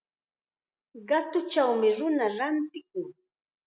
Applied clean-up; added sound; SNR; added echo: none; none; none; none.